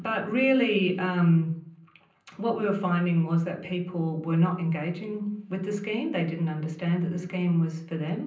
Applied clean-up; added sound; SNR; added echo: none; none; none; reverberation time 0.6 s.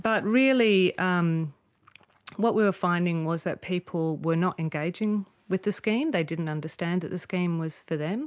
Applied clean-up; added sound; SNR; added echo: none; none; none; none.